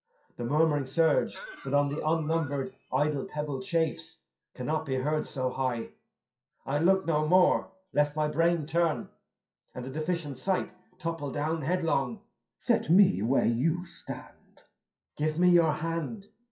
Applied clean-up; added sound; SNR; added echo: classical method WPE with log-MMSE.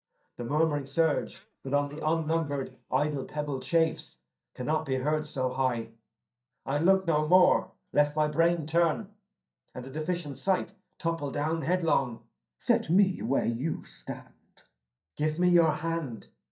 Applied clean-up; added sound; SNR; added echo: neural mask model DeepFilterNet 3.